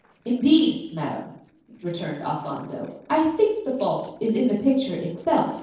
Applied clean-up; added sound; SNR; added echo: neural separator model SepFormer DNS4.